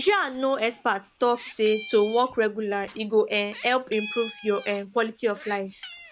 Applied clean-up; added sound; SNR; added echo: none; Meow; 17 dB; none.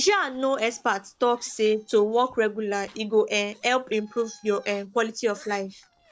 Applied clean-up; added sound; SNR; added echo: neural separator model SepFormer DNS4.